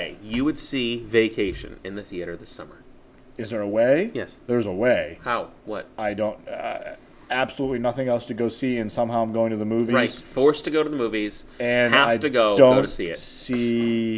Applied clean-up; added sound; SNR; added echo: none; none; none; none.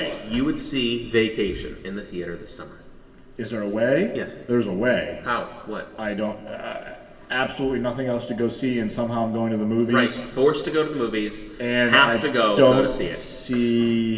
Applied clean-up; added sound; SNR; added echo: none; none; none; reverberation time 2.6 s.